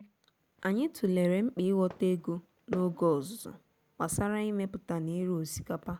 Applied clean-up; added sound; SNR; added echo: none; Fireworks; 17 dB; none.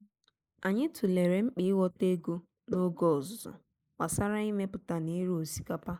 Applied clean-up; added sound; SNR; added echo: neural mask model Resemble Enhance denoiser.